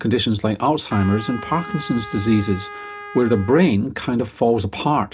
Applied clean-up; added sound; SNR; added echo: none; Trumpet; 15 dB; reverberation time 0.3 s.